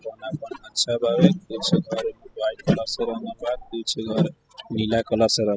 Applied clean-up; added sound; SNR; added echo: classical method spectral subtraction.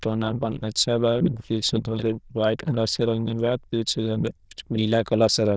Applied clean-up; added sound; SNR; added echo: neural diffusion model UNIVERSE++.